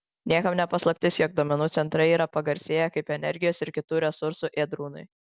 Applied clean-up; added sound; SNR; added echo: none; none; none; none.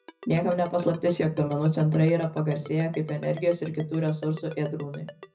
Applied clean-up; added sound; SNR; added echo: none; Ringtone; 20 dB; reverberation time 0.4 s.